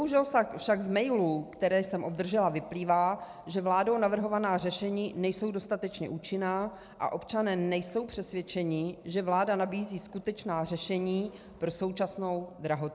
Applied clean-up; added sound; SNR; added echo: none; none; none; none.